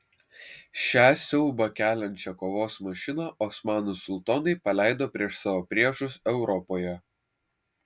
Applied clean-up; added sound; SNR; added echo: none; none; none; none.